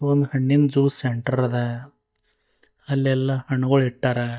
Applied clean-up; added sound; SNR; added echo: neural mask model DeepFilterNet 3.